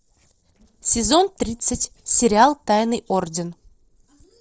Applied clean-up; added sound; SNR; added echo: neural separator model SepFormer DNS4.